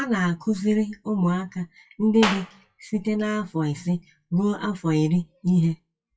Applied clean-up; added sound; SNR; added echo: classical method WPE with log-MMSE.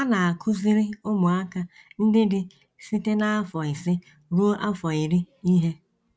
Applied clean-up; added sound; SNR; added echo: none; none; none; none.